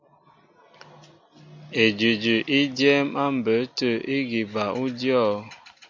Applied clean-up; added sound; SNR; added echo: none; none; none; none.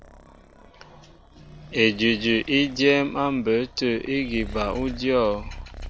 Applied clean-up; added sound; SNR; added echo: none; Purr; 16 dB; none.